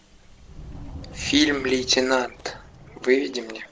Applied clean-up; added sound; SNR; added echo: none; Subway, metro, underground; 16 dB; none.